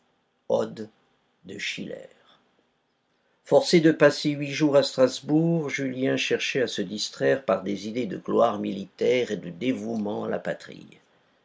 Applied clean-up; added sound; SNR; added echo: none; none; none; none.